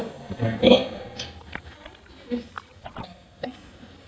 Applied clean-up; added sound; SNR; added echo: neural mask model DeepFilterNet 3.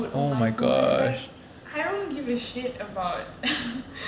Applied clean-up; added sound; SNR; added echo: none; none; none; none.